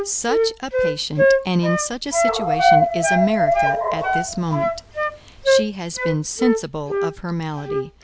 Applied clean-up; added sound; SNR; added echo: none; Dog + Wind instrument, woodwind instrument; -4 dB; none.